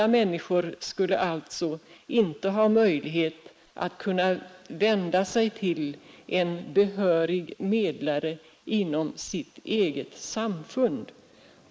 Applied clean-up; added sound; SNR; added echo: neural mask model Resemble Enhance denoiser.